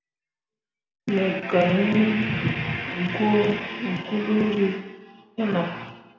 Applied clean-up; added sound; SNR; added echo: none; none; none; reverberation time 0.8 s.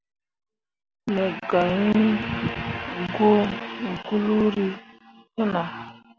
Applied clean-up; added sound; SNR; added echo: none; none; none; none.